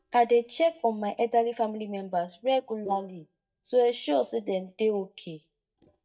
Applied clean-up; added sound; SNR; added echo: neural mask model DeepFilterNet 3.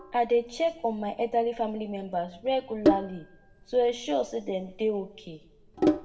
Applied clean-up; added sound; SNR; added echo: none; Sink (filling or washing); 4 dB; reverberation time 0.7 s.